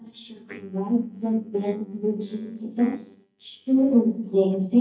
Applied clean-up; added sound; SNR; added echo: neural mask model DeepFilterNet 3.